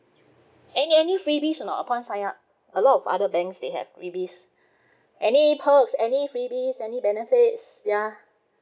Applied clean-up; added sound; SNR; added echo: none; none; none; none.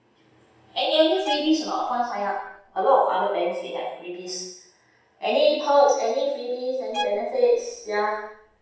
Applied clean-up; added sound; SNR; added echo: none; Bowed string instrument; 13 dB; reverberation time 0.7 s.